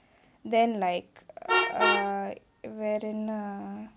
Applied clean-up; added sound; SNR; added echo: none; Vehicle horn, car horn, honking; 2 dB; none.